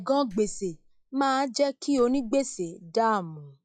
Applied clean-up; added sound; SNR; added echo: classical method log-MMSE.